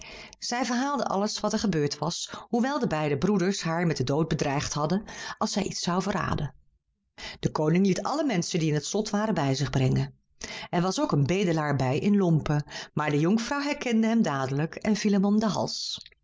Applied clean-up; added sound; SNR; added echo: none; none; none; none.